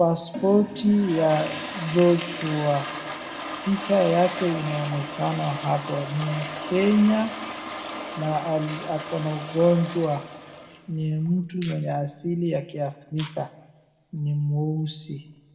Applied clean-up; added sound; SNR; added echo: none; Toilet flush; 10 dB; reverberation time 1.0 s.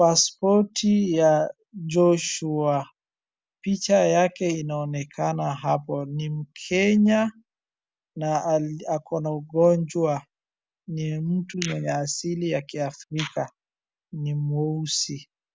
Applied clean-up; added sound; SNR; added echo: none; none; none; none.